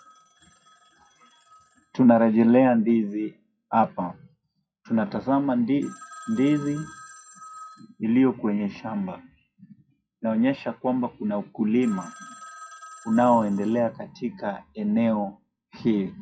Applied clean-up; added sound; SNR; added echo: classical method WPE with log-MMSE.